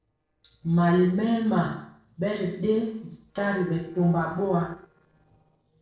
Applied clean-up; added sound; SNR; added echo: neural separator model SepFormer DNS4.